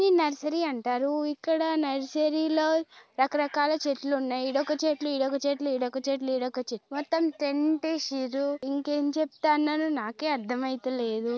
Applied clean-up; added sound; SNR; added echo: none; none; none; none.